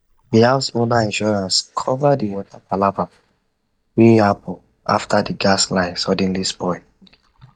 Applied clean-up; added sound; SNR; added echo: neural mask model DeepFilterNet 3.